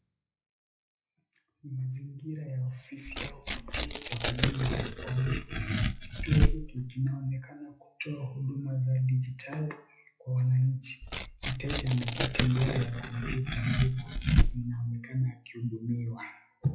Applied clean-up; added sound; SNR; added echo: classical method WPE with log-MMSE.